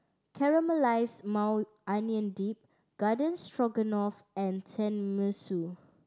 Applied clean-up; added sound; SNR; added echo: none; none; none; none.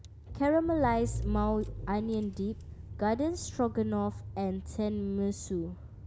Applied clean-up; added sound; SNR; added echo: none; Engine / Car; 8 dB; none.